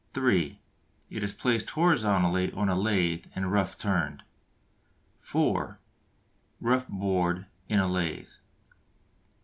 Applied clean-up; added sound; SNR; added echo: none; none; none; none.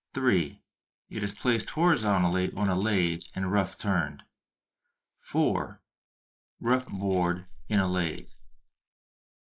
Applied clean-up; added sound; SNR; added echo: neural mask model Resemble Enhance denoiser.